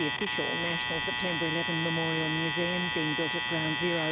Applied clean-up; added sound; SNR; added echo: none; Alarm; -1 dB; none.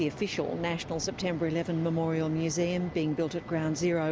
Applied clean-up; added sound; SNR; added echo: none; none; none; none.